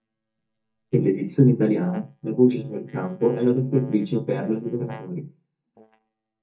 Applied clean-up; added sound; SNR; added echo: neural mask model DeepFilterNet 3.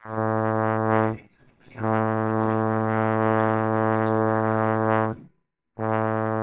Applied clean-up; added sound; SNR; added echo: neural separator model SepFormer WHAMR!.